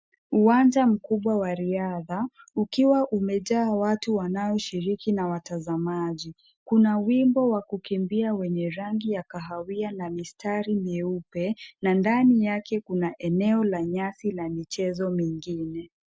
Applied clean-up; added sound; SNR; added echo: none; none; none; none.